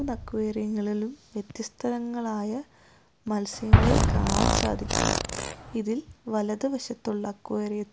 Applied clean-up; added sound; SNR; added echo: none; Explosion + Fart; -2 dB; none.